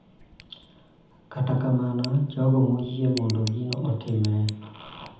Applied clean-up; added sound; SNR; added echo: none; Tick; 19 dB; reverberation time 0.8 s.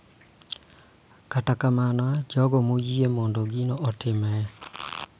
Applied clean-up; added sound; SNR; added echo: none; none; none; none.